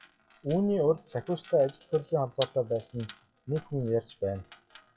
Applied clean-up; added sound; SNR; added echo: classical method WPE with log-MMSE.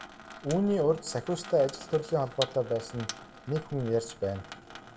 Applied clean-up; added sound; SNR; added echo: none; Sink (filling or washing) / Water tap, faucet; 14 dB; reverberation time 1.9 s.